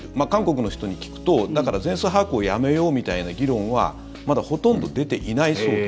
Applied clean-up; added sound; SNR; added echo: none; none; none; none.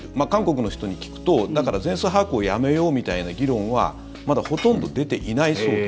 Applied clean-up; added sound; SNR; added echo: none; Chink, clink; 19 dB; none.